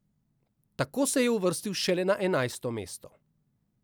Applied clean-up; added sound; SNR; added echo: none; none; none; none.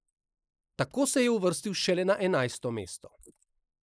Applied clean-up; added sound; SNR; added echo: neural mask model Resemble Enhance denoiser.